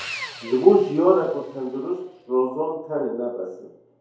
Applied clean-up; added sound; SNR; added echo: none; Sawing; 18 dB; reverberation time 2.4 s.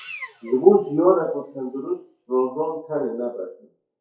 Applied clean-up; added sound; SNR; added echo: classical method WPE with log-MMSE.